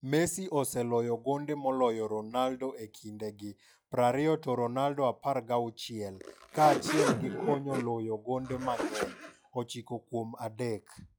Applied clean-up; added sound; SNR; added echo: classical method log-MMSE.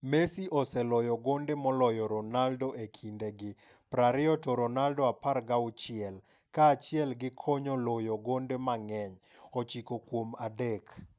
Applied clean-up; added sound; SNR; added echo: none; none; none; none.